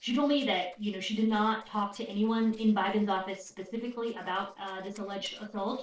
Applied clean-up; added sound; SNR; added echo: neural separator model SepFormer DNS4.